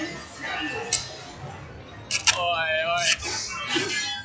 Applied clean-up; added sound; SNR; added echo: classical method log-MMSE.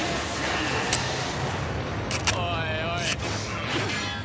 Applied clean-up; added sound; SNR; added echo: none; Camera; 8 dB; none.